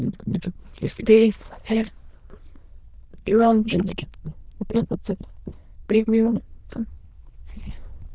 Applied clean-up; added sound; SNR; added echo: neural diffusion model UNIVERSE++.